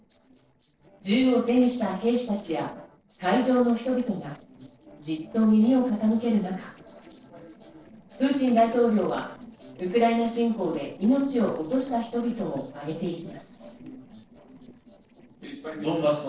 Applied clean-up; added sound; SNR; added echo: neural separator model SepFormer DNS4.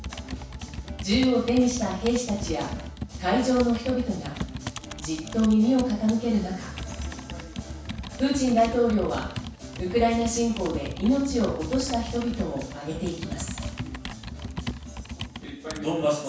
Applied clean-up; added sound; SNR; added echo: none; Computer keyboard; 11 dB; reverberation time 0.7 s.